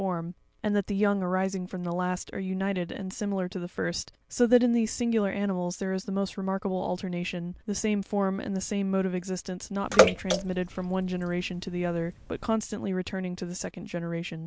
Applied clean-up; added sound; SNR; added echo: none; Bathtub (filling or washing) / Water / Splash, splatter; 0 dB; none.